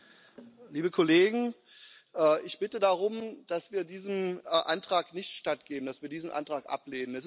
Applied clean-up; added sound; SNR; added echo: none; none; none; none.